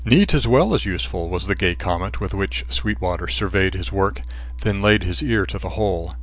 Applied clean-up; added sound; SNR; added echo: none; none; none; none.